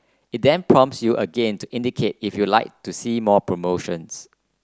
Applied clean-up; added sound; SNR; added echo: none; none; none; none.